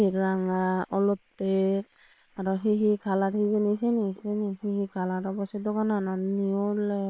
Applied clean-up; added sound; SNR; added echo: neural separator model SepFormer WHAM!.